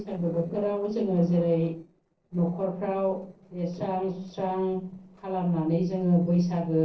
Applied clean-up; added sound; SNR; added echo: neural separator model SepFormer DNS4.